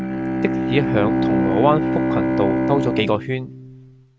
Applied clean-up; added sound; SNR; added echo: neural mask model RNNoise.